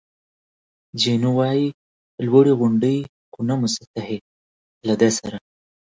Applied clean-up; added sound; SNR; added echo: none; none; none; none.